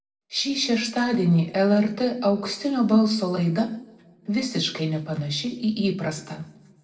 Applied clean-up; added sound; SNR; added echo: none; none; none; reverberation time 0.6 s.